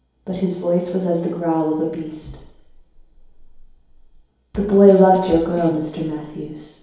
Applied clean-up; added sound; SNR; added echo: none; Bass drum / Snare drum / Drum kit; 17 dB; reverberation time 2.2 s.